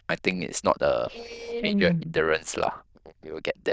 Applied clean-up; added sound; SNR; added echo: neural diffusion model UNIVERSE++.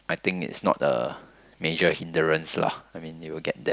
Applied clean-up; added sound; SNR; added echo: none; none; none; none.